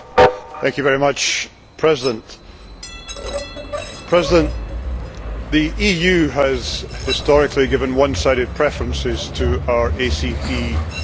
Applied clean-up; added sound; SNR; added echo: none; Train; 4 dB; none.